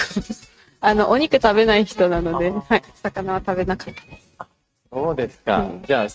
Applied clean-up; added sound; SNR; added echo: neural mask model RNNoise.